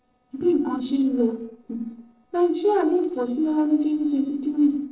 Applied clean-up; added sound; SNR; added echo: neural separator model SepFormer DNS4.